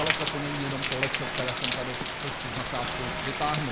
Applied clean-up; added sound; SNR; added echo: none; Rain; -5 dB; none.